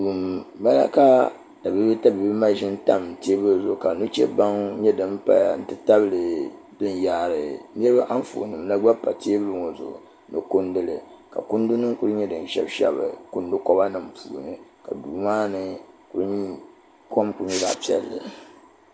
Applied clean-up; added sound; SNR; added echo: none; none; none; none.